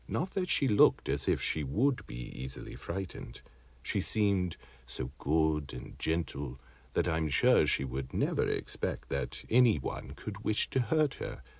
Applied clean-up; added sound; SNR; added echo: none; none; none; none.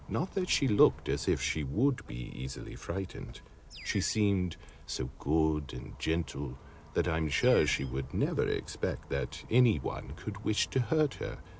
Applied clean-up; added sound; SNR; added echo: none; Animal + Bus; 18 dB; none.